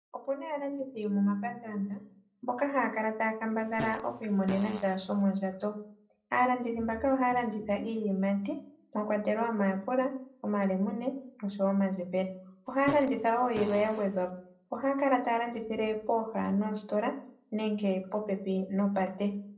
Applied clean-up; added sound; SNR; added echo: none; Fart; 13 dB; reverberation time 0.4 s.